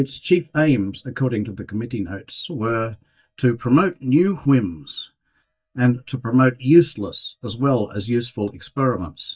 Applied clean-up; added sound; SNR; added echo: neural mask model DeepFilterNet 3.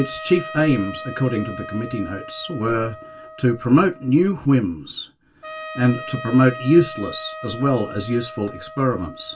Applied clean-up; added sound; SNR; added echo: none; Trumpet; 14 dB; reverberation time 0.1 s.